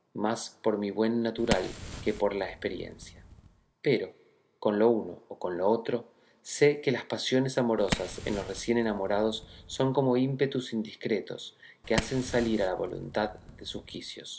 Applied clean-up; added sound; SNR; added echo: none; Fire; 10 dB; none.